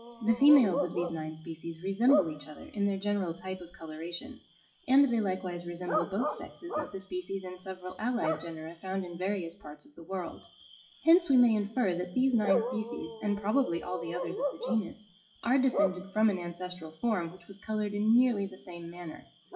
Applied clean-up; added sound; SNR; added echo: classical method WPE with log-MMSE.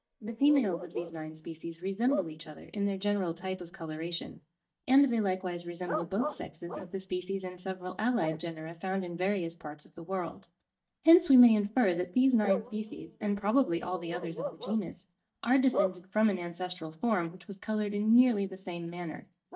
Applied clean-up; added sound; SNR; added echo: neural mask model DeepFilterNet 3.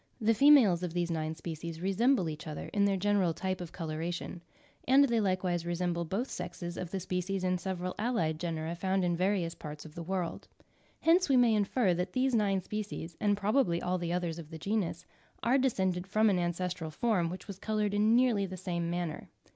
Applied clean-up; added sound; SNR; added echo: none; none; none; none.